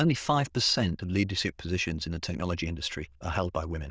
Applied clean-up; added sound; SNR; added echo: neural diffusion model UNIVERSE++.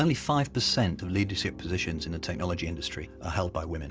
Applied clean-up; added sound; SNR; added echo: none; Piano; 16 dB; none.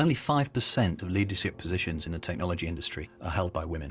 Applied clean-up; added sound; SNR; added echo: none; none; none; none.